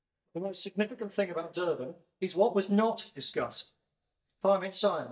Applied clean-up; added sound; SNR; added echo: neural mask model DeepFilterNet 3.